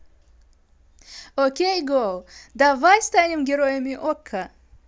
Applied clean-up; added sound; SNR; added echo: none; none; none; none.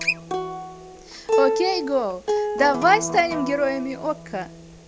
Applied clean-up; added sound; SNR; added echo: none; Acoustic guitar; 3 dB; none.